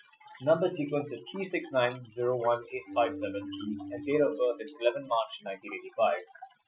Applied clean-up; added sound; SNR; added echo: classical method Wiener filter.